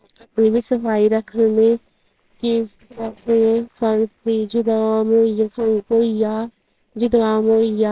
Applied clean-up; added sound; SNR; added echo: neural separator model SepFormer WHAMR!.